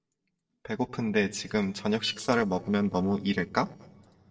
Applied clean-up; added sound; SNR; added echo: neural separator model SepFormer DNS4.